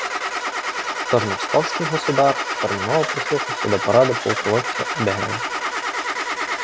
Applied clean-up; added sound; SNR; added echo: none; Engine starting / Car; 2 dB; none.